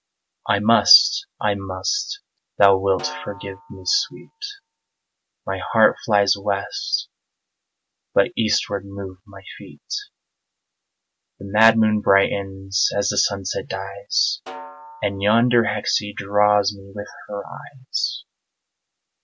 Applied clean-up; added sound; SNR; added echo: none; Snare drum; 19 dB; none.